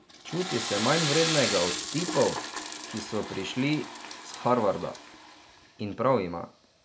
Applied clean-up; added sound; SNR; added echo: none; Toilet flush / Water; 5 dB; none.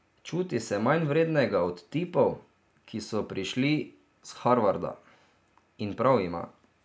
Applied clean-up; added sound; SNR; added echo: none; none; none; none.